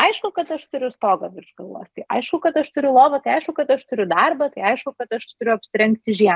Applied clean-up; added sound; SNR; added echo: none; none; none; none.